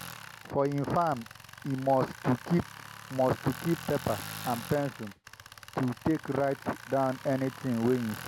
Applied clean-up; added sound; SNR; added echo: none; Tools; 14 dB; none.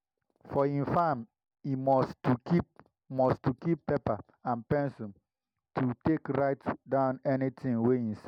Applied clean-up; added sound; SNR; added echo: none; none; none; none.